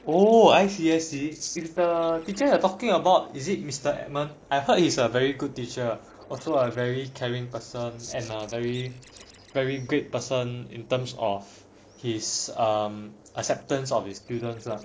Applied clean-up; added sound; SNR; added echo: neural separator model SepFormer DNS4.